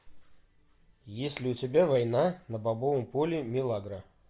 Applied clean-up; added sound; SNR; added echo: none; none; none; none.